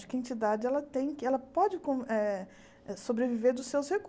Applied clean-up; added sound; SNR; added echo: none; none; none; none.